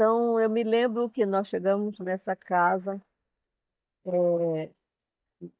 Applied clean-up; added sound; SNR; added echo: neural mask model DeepFilterNet 3.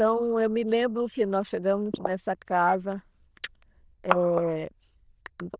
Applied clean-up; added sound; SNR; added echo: neural diffusion model UNIVERSE++.